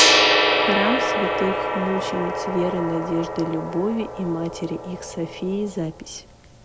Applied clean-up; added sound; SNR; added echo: none; Gong; -3 dB; none.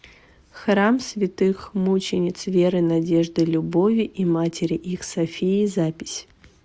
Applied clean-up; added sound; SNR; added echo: none; none; none; none.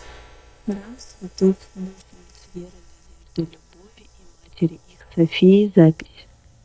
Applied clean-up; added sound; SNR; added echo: neural mask model DeepFilterNet 3.